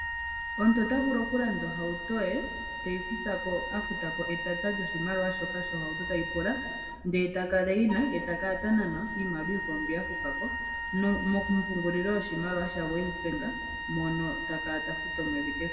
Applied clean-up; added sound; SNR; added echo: none; Wind instrument, woodwind instrument; 5 dB; reverberation time 1.4 s.